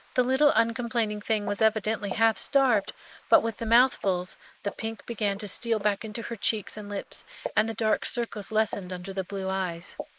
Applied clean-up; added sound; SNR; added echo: neural mask model Resemble Enhance denoiser.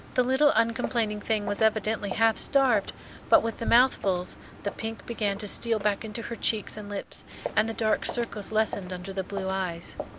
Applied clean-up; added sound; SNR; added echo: none; Walk, footsteps; 13 dB; none.